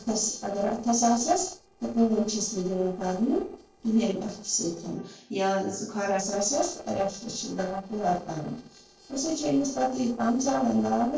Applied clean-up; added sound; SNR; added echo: neural separator model SepFormer DNS4.